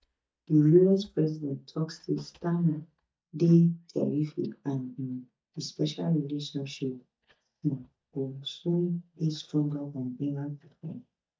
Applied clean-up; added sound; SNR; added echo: neural mask model DeepFilterNet 3.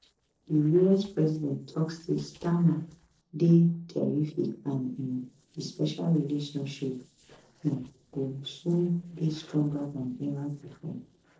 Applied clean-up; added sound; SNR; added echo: neural separator model SepFormer DNS4.